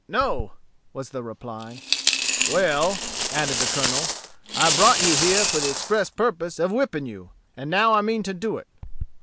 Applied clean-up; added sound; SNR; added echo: none; Coin (dropping); 2 dB; none.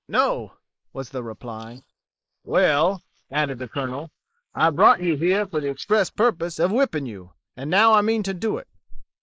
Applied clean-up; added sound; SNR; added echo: neural mask model Resemble Enhance denoiser.